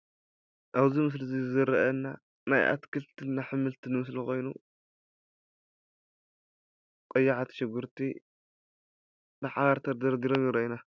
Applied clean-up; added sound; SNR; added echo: none; none; none; none.